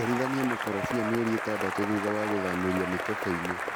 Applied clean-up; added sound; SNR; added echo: none; Applause / Cheering; 2 dB; none.